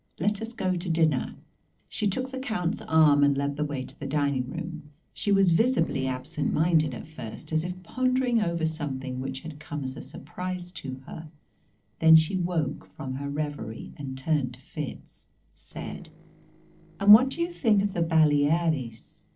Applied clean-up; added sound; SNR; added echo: neural separator model SepFormer DNS4.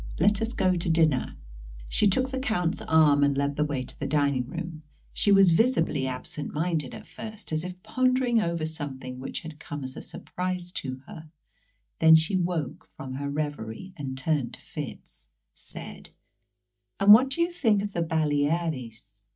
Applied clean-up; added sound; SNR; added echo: neural mask model DeepFilterNet 3.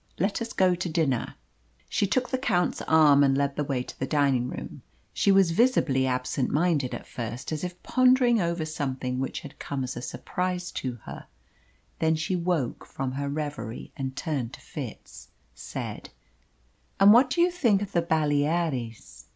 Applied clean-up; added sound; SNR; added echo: none; none; none; none.